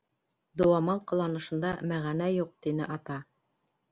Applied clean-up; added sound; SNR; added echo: none; none; none; none.